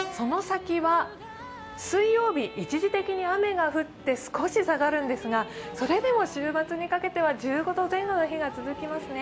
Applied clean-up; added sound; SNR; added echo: none; Train; 18 dB; none.